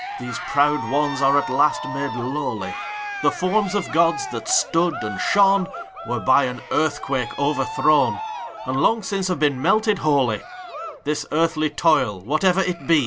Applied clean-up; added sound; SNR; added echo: none; Cheering; 11 dB; none.